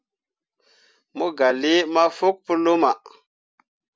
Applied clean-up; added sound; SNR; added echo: none; none; none; none.